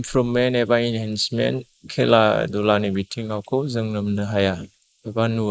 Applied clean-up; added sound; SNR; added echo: neural mask model Resemble Enhance denoiser.